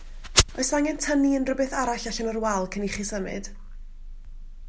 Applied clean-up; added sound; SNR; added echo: none; none; none; none.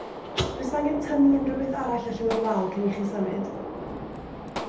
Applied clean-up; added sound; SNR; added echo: none; Gunshot, gunfire; 9 dB; reverberation time 0.7 s.